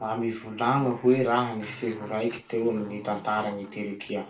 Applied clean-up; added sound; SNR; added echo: none; Growling; 19 dB; reverberation time 0.3 s.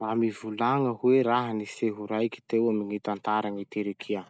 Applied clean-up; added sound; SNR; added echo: none; none; none; none.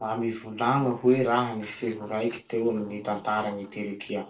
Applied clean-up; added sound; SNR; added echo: neural separator model SepFormer DNS4.